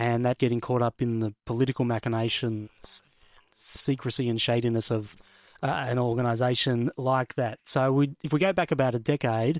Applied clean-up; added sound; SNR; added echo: neural separator model SepFormer WHAM!.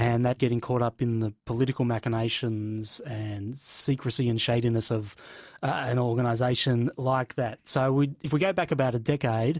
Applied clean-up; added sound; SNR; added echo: none; none; none; none.